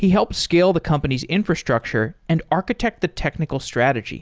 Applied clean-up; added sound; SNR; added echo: none; none; none; none.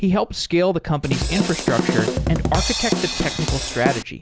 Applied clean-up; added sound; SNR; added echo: none; Drum kit; 0 dB; none.